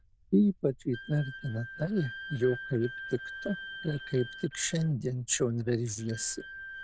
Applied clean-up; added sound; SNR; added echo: neural diffusion model UNIVERSE++.